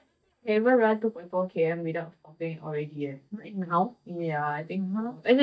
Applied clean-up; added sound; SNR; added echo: neural mask model DeepFilterNet 3.